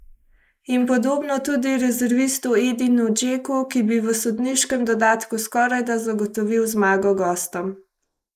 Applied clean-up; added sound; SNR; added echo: neural mask model Resemble Enhance denoiser.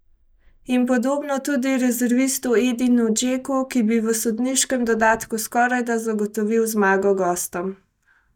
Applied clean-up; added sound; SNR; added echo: neural mask model DeepFilterNet 3.